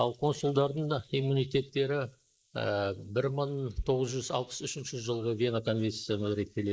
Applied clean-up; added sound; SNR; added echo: neural mask model Resemble Enhance denoiser.